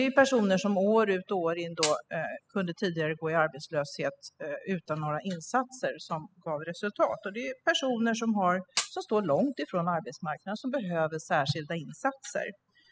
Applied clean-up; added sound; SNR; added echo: classical method spectral subtraction.